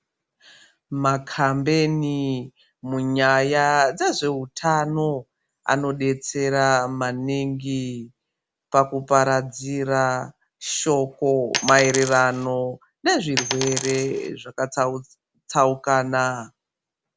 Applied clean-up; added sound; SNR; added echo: none; Coin (dropping); 6 dB; none.